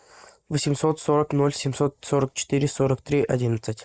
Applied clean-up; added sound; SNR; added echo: neural mask model Resemble Enhance denoiser.